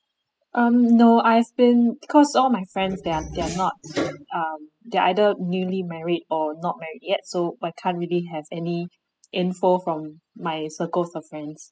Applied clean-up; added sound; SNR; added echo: classical method spectral subtraction.